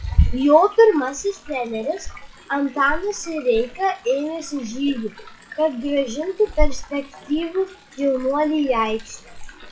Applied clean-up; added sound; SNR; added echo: classical method WPE with log-MMSE.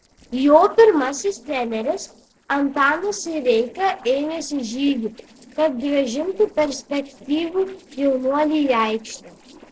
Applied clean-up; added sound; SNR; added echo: neural separator model SepFormer DNS4.